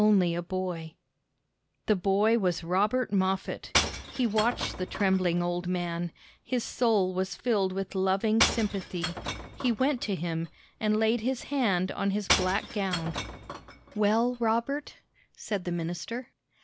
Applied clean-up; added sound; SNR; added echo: none; Shatter / Crushing; 8 dB; none.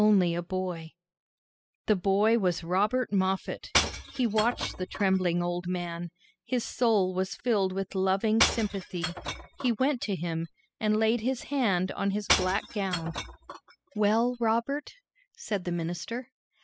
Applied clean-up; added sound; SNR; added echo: classical method spectral subtraction.